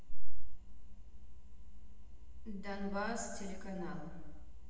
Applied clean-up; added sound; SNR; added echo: none; none; none; reverberation time 1.3 s.